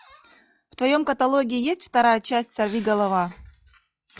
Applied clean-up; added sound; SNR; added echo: classical method log-MMSE.